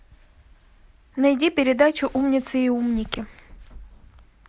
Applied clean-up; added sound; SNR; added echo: none; none; none; none.